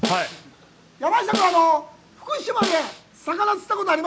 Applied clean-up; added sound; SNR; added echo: none; Snare drum; 9 dB; none.